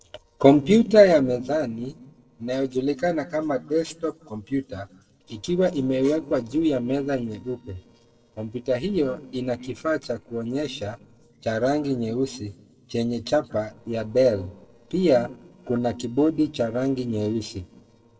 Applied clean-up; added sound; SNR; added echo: neural separator model SepFormer DNS4.